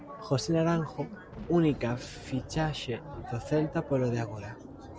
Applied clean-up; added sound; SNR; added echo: none; Thunder; 15 dB; none.